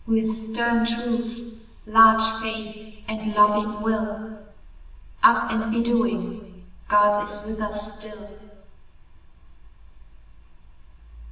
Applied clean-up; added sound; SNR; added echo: none; none; none; reverberation time 1.4 s.